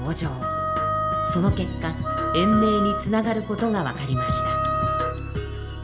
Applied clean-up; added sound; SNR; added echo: none; Wind instrument, woodwind instrument; 2 dB; reverberation time 2.0 s.